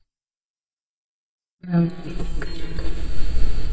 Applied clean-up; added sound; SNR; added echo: neural mask model DeepFilterNet 3.